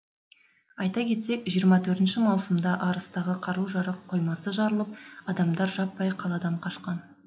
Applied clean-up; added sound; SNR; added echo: none; none; none; none.